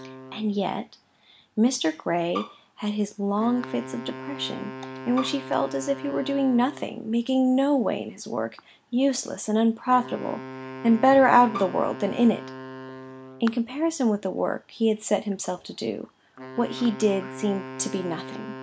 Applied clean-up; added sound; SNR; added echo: none; Wind instrument, woodwind instrument + Bowed string instrument; 15 dB; none.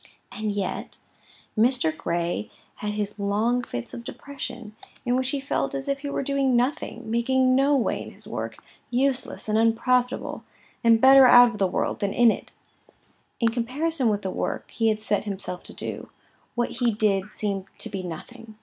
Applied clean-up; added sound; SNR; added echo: none; none; none; none.